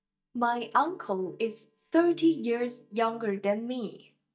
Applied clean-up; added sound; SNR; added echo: neural mask model DeepFilterNet 3.